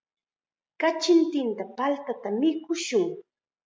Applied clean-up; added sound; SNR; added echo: none; none; none; none.